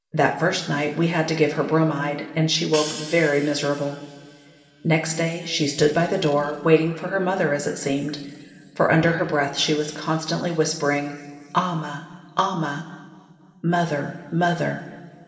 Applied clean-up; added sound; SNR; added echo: none; Hi-hat; 15 dB; reverberation time 2.9 s.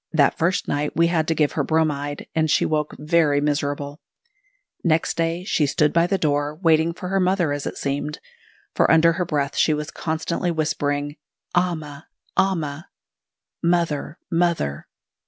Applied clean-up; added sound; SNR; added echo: none; none; none; none.